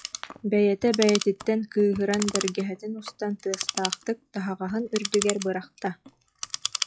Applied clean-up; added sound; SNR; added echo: classical method log-MMSE.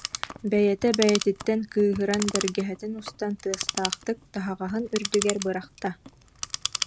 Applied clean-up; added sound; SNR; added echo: none; Clock; 8 dB; none.